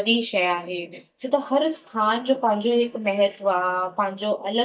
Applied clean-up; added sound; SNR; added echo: neural mask model DeepFilterNet 3.